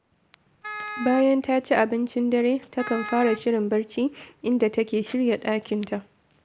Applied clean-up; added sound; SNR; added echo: none; Wind instrument, woodwind instrument; 12 dB; none.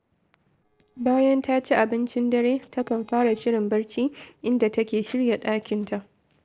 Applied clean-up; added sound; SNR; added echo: neural separator model SepFormer DNS4.